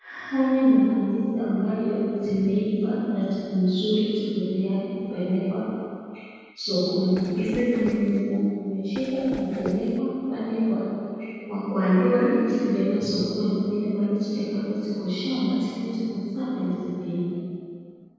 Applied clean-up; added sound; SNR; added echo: neural separator model SepFormer DNS4.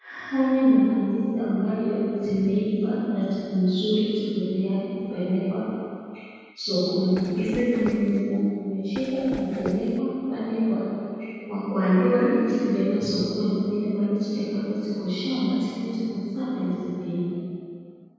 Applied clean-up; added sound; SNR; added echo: none; Run; 11 dB; reverberation time 2.2 s.